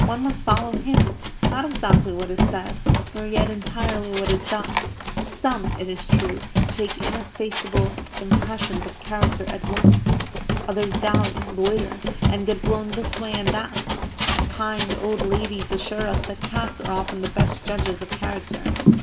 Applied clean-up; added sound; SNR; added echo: none; Run; -5 dB; none.